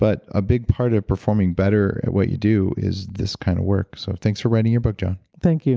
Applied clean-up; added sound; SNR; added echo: none; none; none; none.